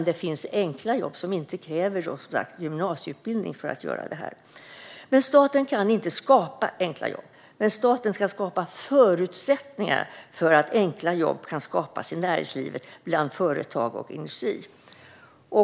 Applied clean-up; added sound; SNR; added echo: none; none; none; none.